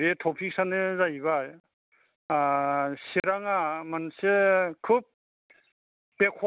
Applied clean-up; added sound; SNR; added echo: none; none; none; none.